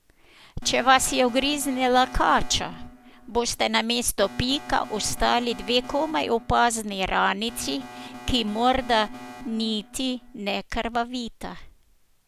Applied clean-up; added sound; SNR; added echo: none; Alarm; 16 dB; none.